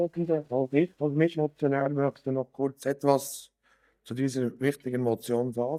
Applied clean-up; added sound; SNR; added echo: neural mask model DeepFilterNet 3.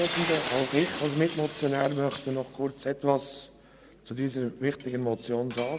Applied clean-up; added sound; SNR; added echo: none; Shatter; 5 dB; none.